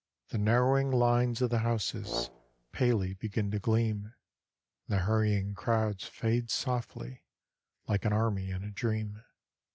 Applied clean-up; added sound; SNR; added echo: none; Brass instrument; 12 dB; none.